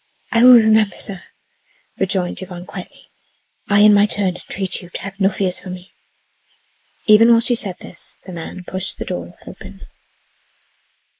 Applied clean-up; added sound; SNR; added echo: neural mask model Resemble Enhance denoiser.